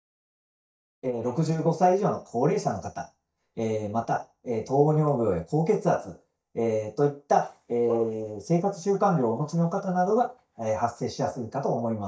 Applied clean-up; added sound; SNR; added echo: neural mask model DeepFilterNet 3.